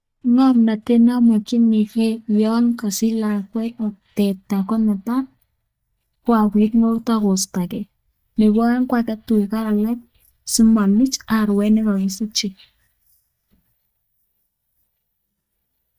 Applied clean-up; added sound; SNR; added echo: neural mask model DeepFilterNet 3.